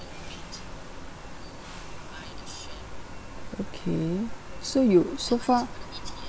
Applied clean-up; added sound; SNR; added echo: none; none; none; none.